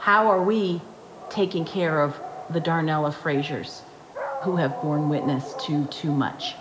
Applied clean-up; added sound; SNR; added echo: none; Dog; 12 dB; reverberation time 1.2 s.